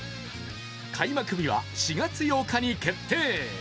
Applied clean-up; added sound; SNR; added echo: none; none; none; none.